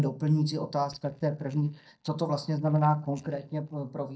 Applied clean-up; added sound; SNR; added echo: neural mask model DeepFilterNet 3.